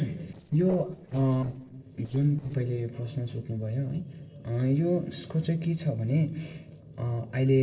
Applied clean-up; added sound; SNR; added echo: neural separator model SepFormer DNS4.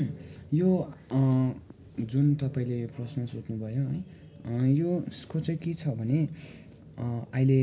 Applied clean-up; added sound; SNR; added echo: none; none; none; none.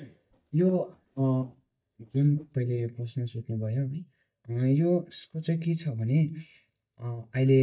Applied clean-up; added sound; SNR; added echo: neural mask model DeepFilterNet 3.